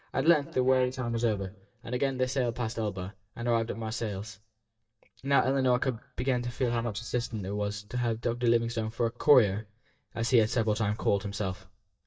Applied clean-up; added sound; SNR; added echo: neural mask model DeepFilterNet 3.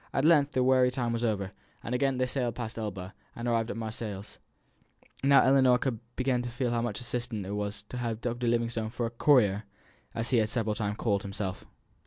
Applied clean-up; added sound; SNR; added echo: none; none; none; none.